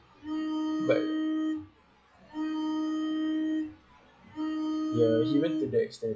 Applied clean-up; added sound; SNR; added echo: classical method log-MMSE.